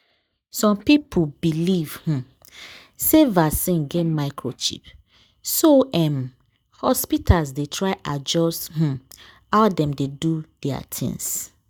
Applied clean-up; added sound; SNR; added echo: neural mask model DeepFilterNet 3.